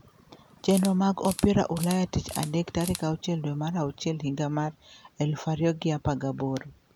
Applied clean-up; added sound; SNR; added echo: none; Camera; 16 dB; none.